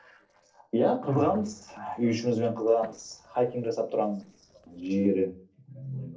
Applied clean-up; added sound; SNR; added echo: neural separator model SepFormer DNS4.